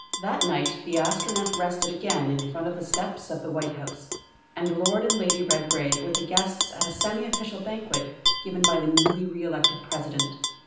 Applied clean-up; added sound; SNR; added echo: none; Tap / Glass; 1 dB; reverberation time 0.9 s.